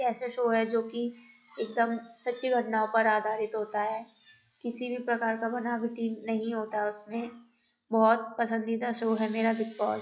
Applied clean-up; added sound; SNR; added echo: classical method log-MMSE.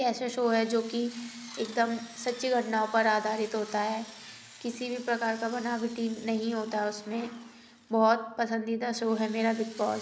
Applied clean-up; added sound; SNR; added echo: none; Drill; 20 dB; none.